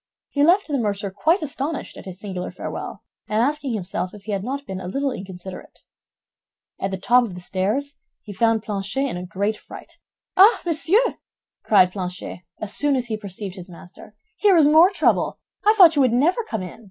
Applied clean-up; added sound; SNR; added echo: none; none; none; none.